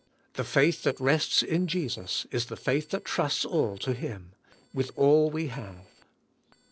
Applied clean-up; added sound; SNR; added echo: neural separator model SepFormer DNS4.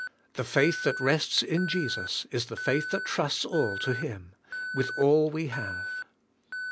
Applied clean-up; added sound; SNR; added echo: none; Alarm; 8 dB; none.